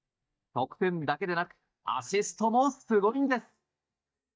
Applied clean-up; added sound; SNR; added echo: neural mask model DeepFilterNet 3.